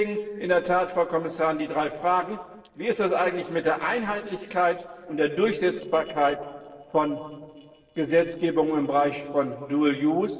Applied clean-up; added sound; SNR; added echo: neural separator model SepFormer DNS4.